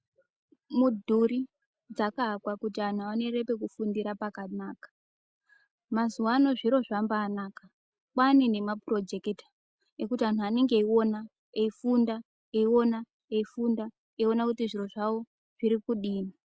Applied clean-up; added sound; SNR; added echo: none; none; none; none.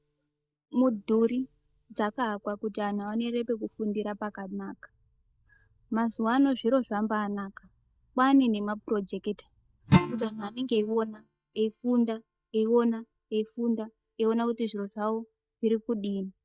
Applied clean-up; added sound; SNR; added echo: neural mask model DeepFilterNet 3.